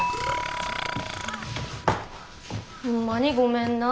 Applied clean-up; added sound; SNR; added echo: none; Burping, eructation + Dishes, pots, and pans / Chink, clink; 6 dB; none.